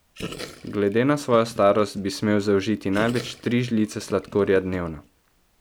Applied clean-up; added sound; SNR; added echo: none; Gurgling; 18 dB; none.